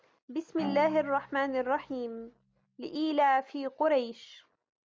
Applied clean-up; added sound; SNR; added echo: none; Bowed string instrument; 15 dB; none.